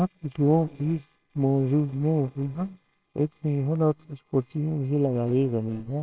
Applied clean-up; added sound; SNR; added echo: neural separator model SepFormer WHAMR!.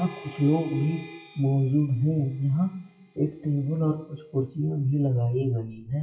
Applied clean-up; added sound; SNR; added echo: classical method WPE with log-MMSE.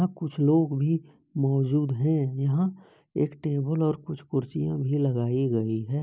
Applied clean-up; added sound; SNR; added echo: none; none; none; none.